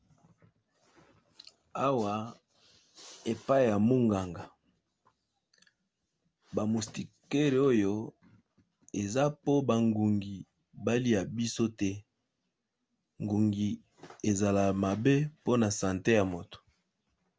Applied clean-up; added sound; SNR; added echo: none; none; none; none.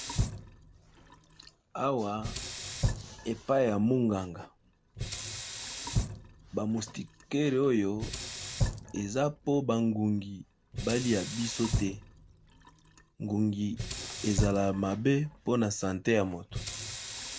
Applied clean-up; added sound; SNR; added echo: none; Sink (filling or washing); 6 dB; none.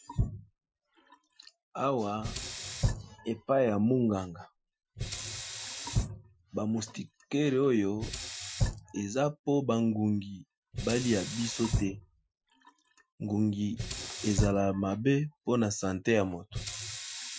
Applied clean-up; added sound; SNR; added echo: classical method Wiener filter.